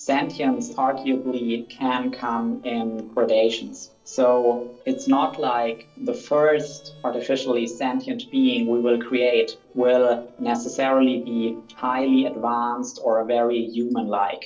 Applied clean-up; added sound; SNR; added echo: neural separator model SepFormer DNS4.